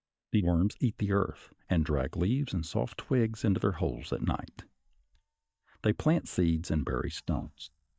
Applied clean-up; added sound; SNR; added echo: neural mask model DeepFilterNet 3.